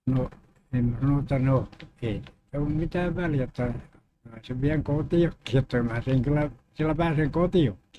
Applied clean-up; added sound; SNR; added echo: neural mask model RNNoise.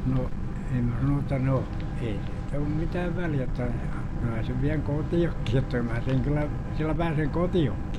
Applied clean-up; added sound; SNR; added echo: none; Boat, Water vehicle; 1 dB; none.